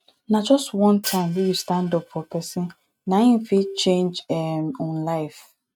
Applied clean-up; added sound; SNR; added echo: neural mask model RNNoise.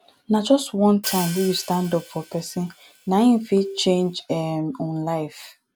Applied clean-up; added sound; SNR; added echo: none; Hi-hat; 15 dB; none.